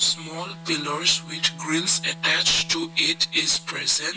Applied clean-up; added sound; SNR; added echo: none; Bowed string instrument; 17 dB; none.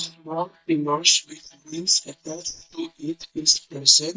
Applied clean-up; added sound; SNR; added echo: neural mask model DeepFilterNet 3.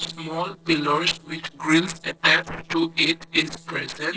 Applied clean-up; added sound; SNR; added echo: neural separator model SepFormer DNS4.